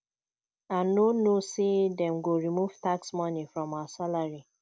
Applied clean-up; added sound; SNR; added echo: none; none; none; none.